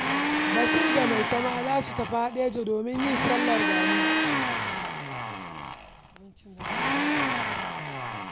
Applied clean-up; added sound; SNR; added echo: none; Domestic sounds, home sounds; -3 dB; none.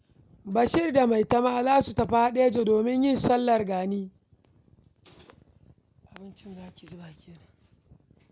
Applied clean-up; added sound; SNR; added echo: none; none; none; none.